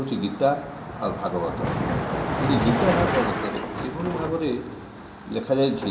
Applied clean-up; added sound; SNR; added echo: none; Car passing by; 2 dB; reverberation time 0.4 s.